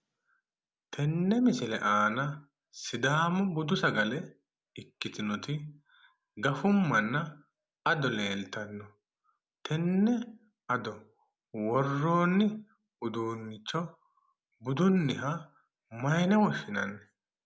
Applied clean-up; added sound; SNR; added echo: none; none; none; none.